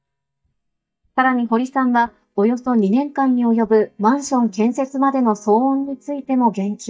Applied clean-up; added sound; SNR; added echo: neural mask model DeepFilterNet 3.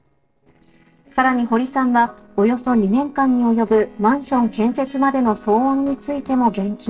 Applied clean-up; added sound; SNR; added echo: neural separator model SepFormer DNS4.